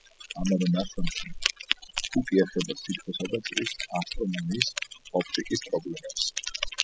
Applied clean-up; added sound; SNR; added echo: classical method spectral subtraction.